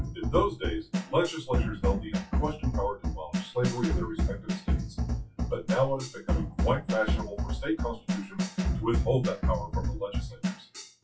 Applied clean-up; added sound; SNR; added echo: classical method WPE with log-MMSE.